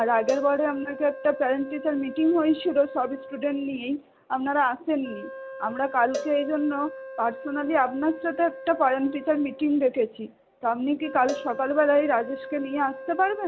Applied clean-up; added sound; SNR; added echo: none; Cowbell + Wind instrument, woodwind instrument; 13 dB; none.